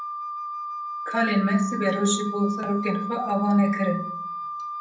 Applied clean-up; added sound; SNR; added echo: none; Wind instrument, woodwind instrument; 7 dB; reverberation time 0.6 s.